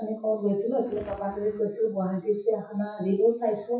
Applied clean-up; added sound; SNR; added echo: classical method WPE with log-MMSE.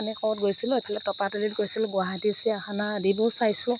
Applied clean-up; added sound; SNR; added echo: none; none; none; none.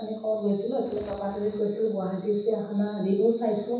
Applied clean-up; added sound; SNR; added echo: none; Walk, footsteps; 19 dB; reverberation time 0.9 s.